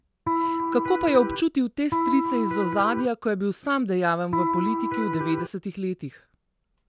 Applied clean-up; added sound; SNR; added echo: none; Electric guitar; 0 dB; none.